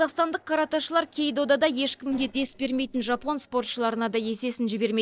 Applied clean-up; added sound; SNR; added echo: neural separator model SepFormer DNS4.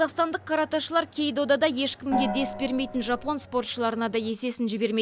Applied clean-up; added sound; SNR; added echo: none; Gong; 5 dB; none.